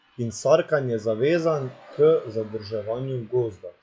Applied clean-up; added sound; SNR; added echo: classical method log-MMSE.